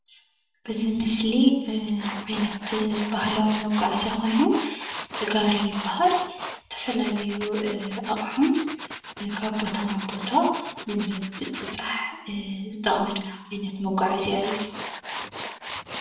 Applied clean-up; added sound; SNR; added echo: none; Tools; 9 dB; reverberation time 0.7 s.